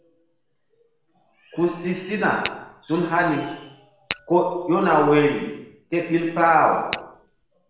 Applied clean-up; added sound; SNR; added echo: none; Tap / Glass; 12 dB; reverberation time 0.9 s.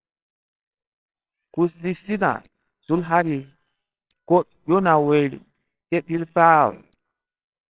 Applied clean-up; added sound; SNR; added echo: neural separator model SepFormer WHAMR!.